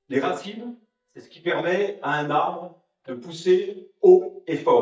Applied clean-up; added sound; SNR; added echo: neural mask model DeepFilterNet 3.